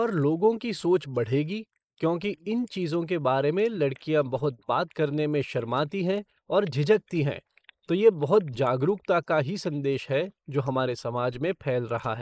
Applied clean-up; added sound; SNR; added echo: neural mask model Resemble Enhance denoiser.